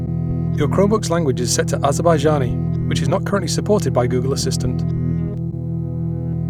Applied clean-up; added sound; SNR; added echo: none; Guitar; 0 dB; none.